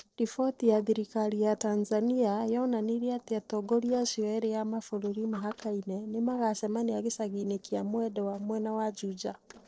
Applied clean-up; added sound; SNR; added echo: neural separator model SepFormer DNS4.